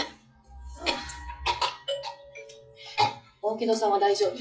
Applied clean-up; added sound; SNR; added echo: classical method WPE with log-MMSE.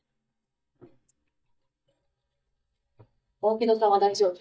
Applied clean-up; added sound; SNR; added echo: neural mask model DeepFilterNet 3.